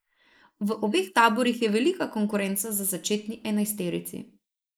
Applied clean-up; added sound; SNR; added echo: neural mask model Resemble Enhance denoiser.